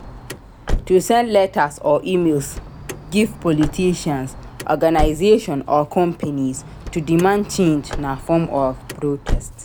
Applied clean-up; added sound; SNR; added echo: none; Car; 10 dB; none.